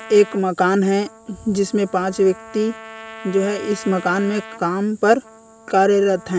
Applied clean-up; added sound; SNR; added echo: none; Trumpet; 20 dB; none.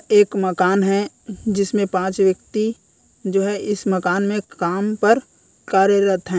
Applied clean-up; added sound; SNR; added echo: none; none; none; none.